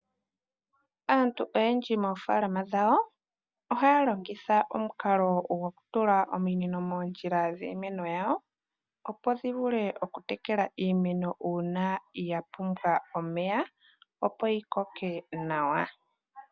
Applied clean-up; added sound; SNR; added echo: none; none; none; none.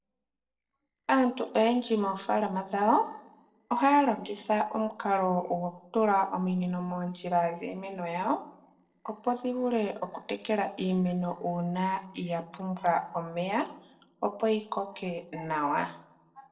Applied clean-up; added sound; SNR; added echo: neural separator model SepFormer DNS4.